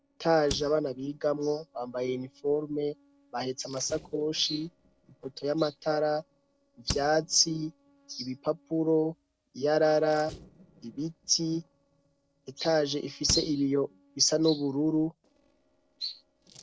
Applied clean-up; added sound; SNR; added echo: neural separator model SepFormer DNS4.